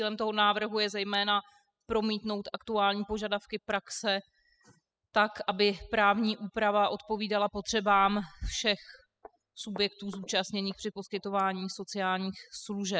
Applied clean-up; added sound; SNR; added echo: classical method spectral subtraction.